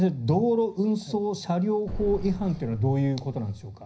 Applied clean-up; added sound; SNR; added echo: none; Boom; 11 dB; reverberation time 0.5 s.